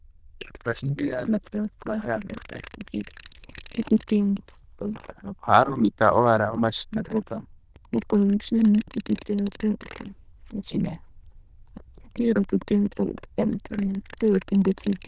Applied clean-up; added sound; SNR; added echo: neural diffusion model UNIVERSE++.